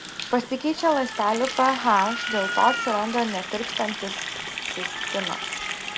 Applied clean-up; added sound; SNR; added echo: none; Water tap, faucet + Cat; 6 dB; none.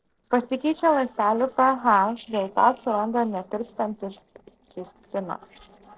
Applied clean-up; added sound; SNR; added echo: neural separator model SepFormer DNS4.